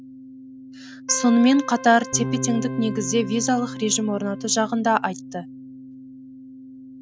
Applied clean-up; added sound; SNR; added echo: none; Keyboard (musical) + Bass guitar; 10 dB; none.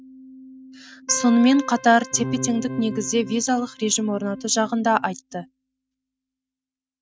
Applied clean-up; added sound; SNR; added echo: neural mask model RNNoise.